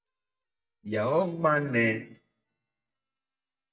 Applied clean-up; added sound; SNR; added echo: neural mask model DeepFilterNet 3.